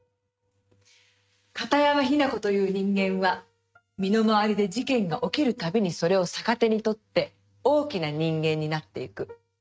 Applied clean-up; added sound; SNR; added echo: neural mask model RNNoise.